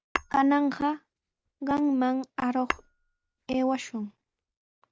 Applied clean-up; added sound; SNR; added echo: none; Tap / Hammer; 12 dB; none.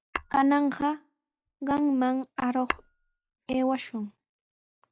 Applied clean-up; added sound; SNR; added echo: classical method log-MMSE.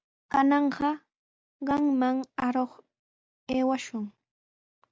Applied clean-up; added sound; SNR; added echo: none; none; none; none.